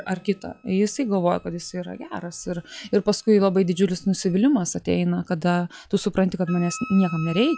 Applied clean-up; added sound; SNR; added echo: classical method log-MMSE.